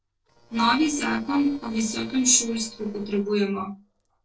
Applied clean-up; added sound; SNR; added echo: neural separator model SepFormer DNS4.